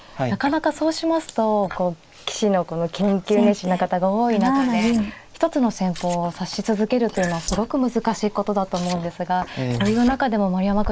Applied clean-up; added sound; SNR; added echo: neural mask model Resemble Enhance denoiser.